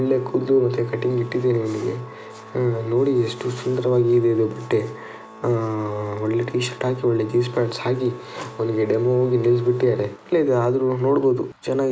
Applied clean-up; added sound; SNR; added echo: none; Organ; 20 dB; none.